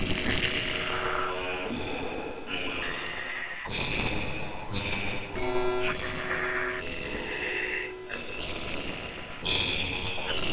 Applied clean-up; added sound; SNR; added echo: neural separator model SepFormer WHAMR!.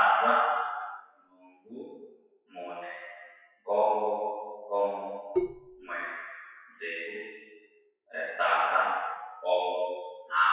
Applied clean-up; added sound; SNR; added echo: classical method WPE with log-MMSE.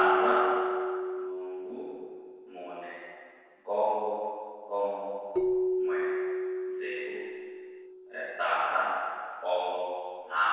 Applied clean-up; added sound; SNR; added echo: neural separator model SepFormer DNS4.